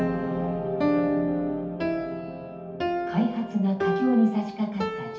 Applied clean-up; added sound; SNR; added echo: none; Piano; 2 dB; reverberation time 0.6 s.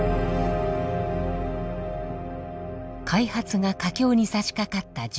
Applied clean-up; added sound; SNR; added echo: none; none; none; none.